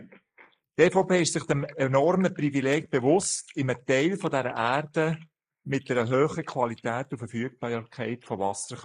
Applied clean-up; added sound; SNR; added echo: neural mask model Resemble Enhance denoiser.